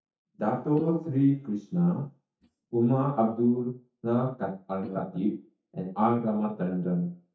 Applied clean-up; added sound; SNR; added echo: neural mask model DeepFilterNet 3.